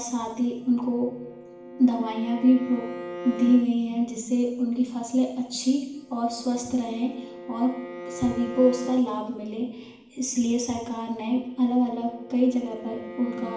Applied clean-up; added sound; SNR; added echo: none; Bowed string instrument; 16 dB; reverberation time 0.8 s.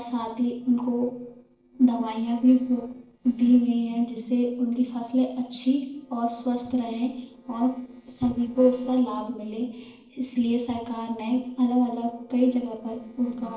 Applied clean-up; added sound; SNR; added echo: neural separator model SepFormer DNS4.